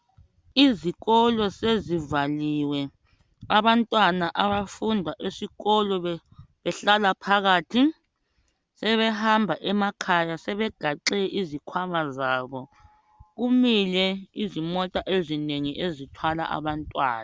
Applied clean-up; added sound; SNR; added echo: none; none; none; none.